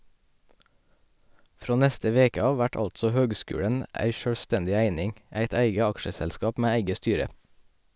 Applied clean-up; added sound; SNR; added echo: none; none; none; none.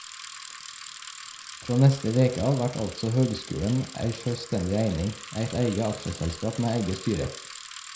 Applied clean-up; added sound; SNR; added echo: none; Bicycle; 14 dB; reverberation time 0.5 s.